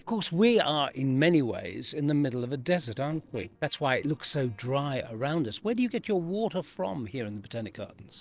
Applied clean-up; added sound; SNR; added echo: neural separator model SepFormer DNS4.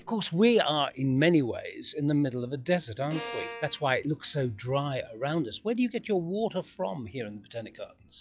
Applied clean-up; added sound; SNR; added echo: classical method log-MMSE.